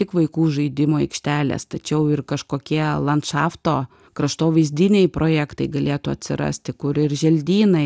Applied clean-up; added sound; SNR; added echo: none; none; none; none.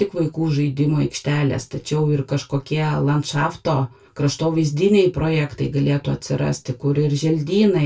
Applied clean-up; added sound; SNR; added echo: none; none; none; reverberation time 0.2 s.